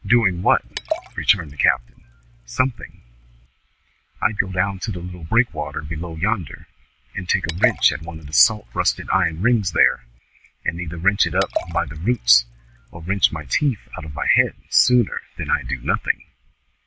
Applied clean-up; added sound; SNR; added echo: none; Liquid; 12 dB; none.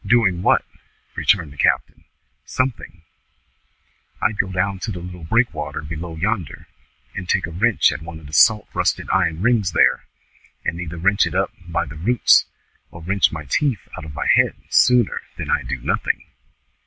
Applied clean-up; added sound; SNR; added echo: none; none; none; none.